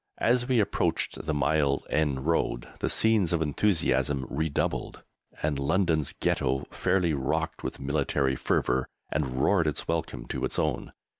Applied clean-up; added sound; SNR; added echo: none; none; none; none.